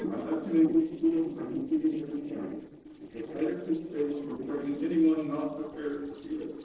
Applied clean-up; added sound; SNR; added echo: neural separator model SepFormer DNS4.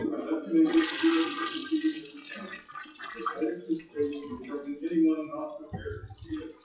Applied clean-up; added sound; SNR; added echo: classical method WPE with log-MMSE.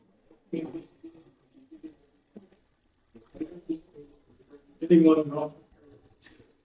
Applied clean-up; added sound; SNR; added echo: neural mask model DeepFilterNet 3.